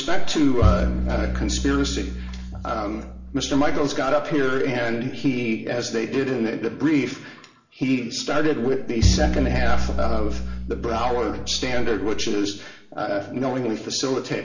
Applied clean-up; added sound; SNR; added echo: none; Bowed string instrument; 3 dB; reverberation time 0.5 s.